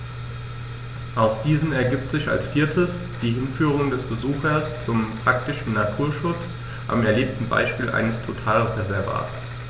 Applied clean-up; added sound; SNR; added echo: none; none; none; none.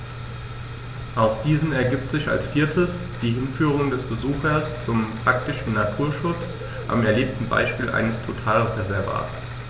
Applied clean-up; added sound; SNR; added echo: none; Bird / Rain; 16 dB; none.